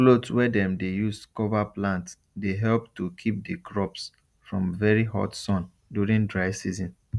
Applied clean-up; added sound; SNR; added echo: none; none; none; none.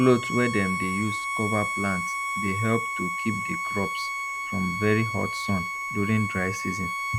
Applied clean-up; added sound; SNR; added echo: none; Bowed string instrument; 3 dB; none.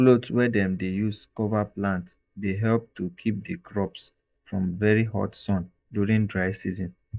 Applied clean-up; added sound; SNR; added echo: neural mask model DeepFilterNet 3.